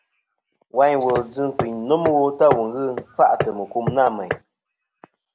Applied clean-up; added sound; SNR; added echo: none; Hammer; 7 dB; none.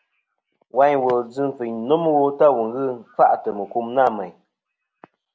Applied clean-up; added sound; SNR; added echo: none; none; none; none.